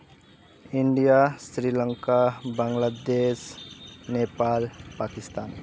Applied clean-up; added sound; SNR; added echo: none; none; none; none.